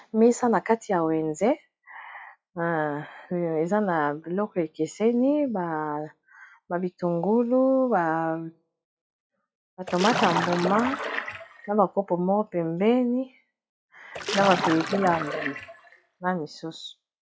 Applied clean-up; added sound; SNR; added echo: classical method log-MMSE.